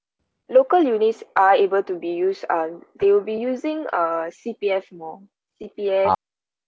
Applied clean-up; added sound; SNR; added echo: none; none; none; none.